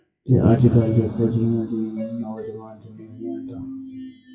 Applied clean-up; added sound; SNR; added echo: classical method WPE with log-MMSE.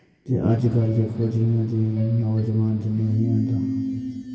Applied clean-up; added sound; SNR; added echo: none; Subway, metro, underground; 20 dB; reverberation time 2.4 s.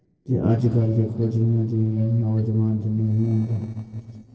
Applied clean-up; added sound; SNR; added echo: neural separator model SepFormer DNS4.